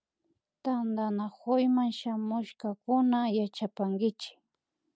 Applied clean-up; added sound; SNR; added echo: none; none; none; none.